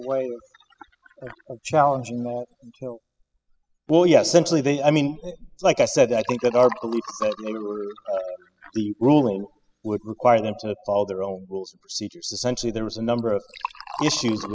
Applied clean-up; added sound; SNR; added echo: classical method spectral subtraction.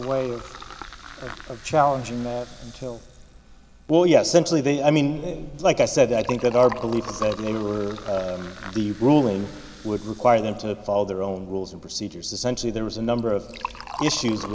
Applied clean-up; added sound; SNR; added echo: none; Liquid; 16 dB; none.